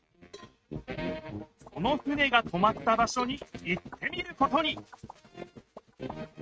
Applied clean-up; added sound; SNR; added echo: neural mask model RNNoise.